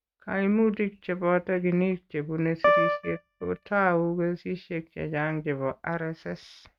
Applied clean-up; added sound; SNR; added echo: neural mask model RNNoise.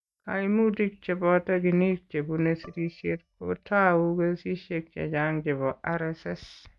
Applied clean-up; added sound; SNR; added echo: neural mask model DeepFilterNet 3.